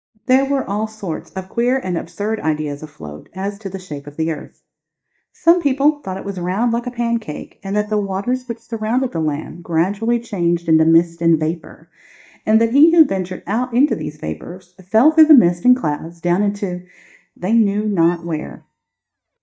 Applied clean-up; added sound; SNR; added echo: neural mask model DeepFilterNet 3.